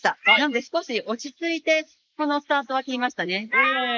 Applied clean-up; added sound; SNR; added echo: neural mask model Resemble Enhance denoiser.